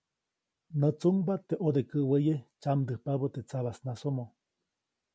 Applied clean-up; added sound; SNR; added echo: none; none; none; none.